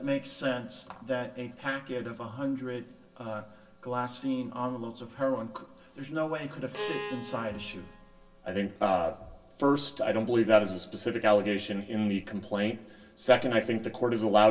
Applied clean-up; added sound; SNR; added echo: none; Bowed string instrument; 11 dB; reverberation time 0.2 s.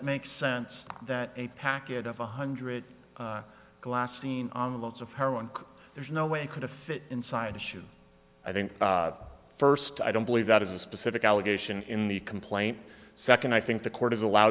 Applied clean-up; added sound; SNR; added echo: none; none; none; none.